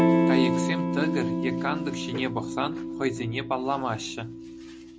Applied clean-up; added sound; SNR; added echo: none; Electric guitar / Strum; -3 dB; none.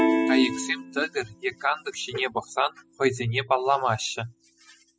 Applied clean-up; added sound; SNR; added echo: classical method spectral subtraction.